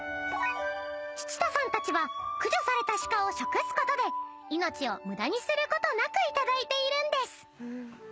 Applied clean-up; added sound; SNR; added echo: none; none; none; none.